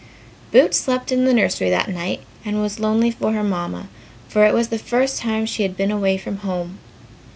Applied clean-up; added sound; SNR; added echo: none; none; none; none.